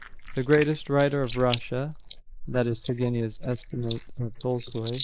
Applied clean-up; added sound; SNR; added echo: neural mask model Resemble Enhance denoiser.